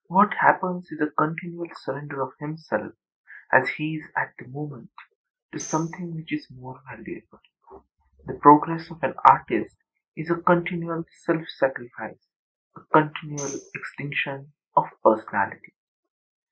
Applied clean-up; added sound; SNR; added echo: classical method spectral subtraction.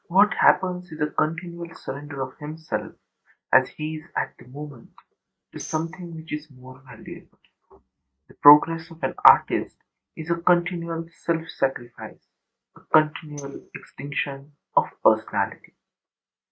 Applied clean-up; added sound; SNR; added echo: neural mask model RNNoise.